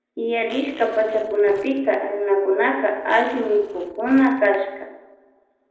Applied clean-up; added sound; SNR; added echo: neural separator model SepFormer DNS4.